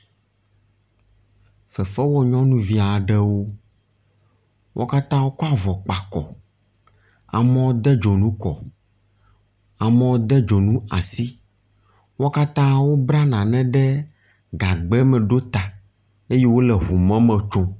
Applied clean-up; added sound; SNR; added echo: none; none; none; none.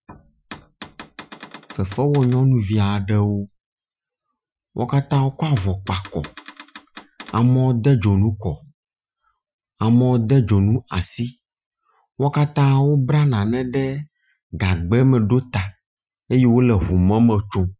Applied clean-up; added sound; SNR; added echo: classical method Wiener filter.